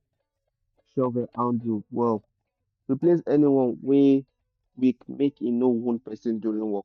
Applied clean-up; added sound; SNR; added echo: neural mask model DeepFilterNet 3.